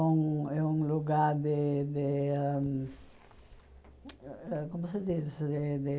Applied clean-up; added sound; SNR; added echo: none; none; none; none.